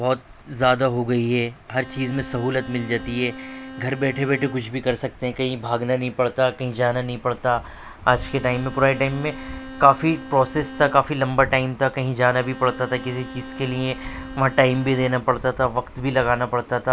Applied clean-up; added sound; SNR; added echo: none; Bowed string instrument; 15 dB; none.